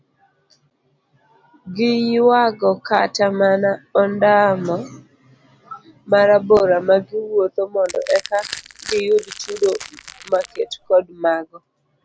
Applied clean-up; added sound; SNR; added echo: none; Crushing; 16 dB; none.